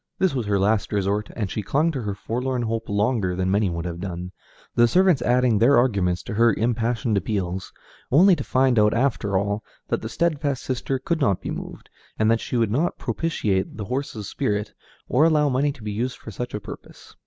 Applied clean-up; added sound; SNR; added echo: none; none; none; none.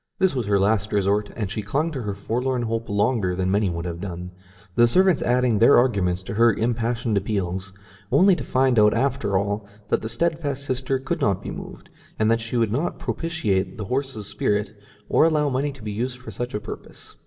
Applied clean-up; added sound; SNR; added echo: none; none; none; reverberation time 0.5 s.